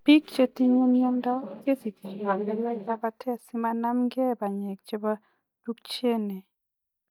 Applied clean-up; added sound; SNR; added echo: neural mask model DeepFilterNet 3.